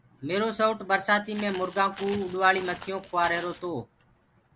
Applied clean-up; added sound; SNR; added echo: none; Walk, footsteps; 15 dB; none.